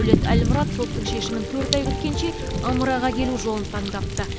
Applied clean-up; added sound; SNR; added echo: none; Thunder; 0 dB; none.